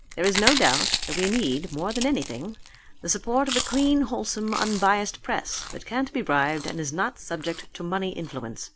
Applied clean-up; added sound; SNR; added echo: none; Chewing, mastication; 6 dB; none.